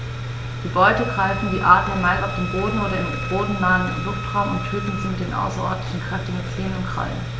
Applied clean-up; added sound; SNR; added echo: none; Wind instrument, woodwind instrument; 13 dB; none.